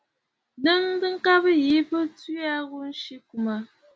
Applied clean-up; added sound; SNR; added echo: none; none; none; none.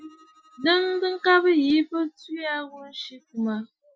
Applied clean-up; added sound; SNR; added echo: classical method Wiener filter.